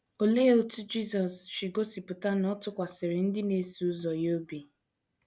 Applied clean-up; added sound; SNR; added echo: none; none; none; none.